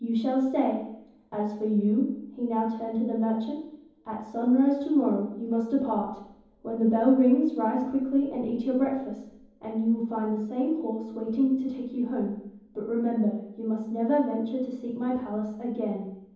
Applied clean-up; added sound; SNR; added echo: none; none; none; reverberation time 0.9 s.